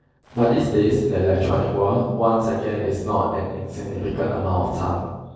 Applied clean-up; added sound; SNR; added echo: neural separator model SepFormer DNS4.